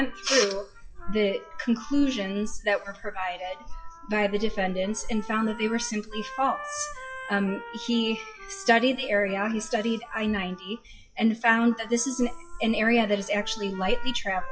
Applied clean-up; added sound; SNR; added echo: classical method WPE with log-MMSE.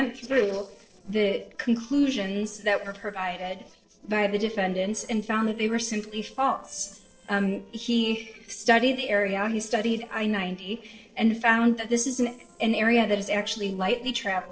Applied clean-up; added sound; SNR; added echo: neural separator model SepFormer DNS4.